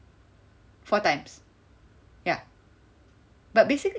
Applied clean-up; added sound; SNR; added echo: none; none; none; none.